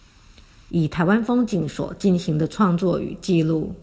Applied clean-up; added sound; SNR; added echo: none; none; none; reverberation time 0.9 s.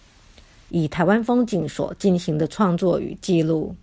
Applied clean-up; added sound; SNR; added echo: none; none; none; none.